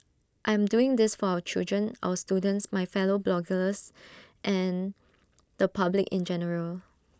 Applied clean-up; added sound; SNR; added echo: none; none; none; none.